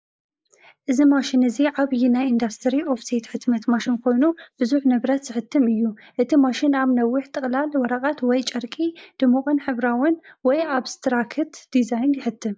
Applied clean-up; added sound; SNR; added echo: neural mask model Resemble Enhance denoiser.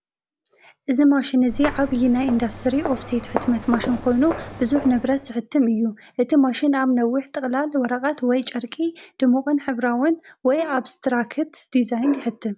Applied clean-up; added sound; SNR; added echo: none; Walk, footsteps; 10 dB; none.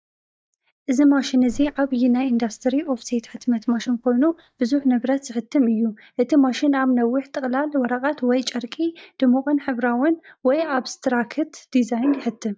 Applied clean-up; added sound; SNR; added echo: neural mask model DeepFilterNet 3.